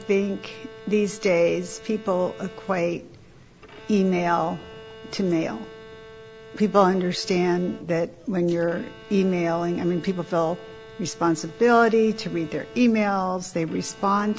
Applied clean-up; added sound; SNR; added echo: none; Bowed string instrument; 20 dB; none.